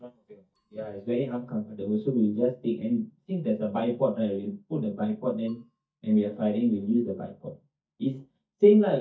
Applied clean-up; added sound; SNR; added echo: neural mask model DeepFilterNet 3.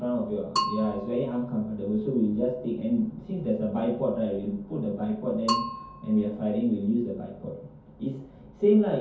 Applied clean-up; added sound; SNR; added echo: none; Bell / Percussion; 10 dB; reverberation time 0.6 s.